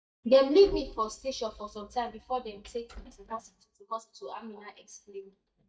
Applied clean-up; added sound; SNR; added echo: neural mask model DeepFilterNet 3.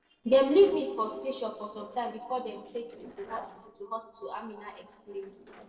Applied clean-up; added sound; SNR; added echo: neural separator model SepFormer DNS4.